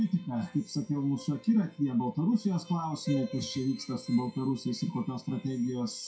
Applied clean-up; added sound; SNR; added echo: classical method WPE with log-MMSE.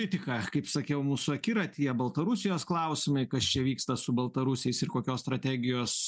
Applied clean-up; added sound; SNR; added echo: none; none; none; none.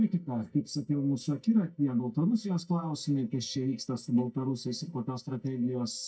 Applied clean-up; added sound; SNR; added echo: neural mask model DeepFilterNet 3.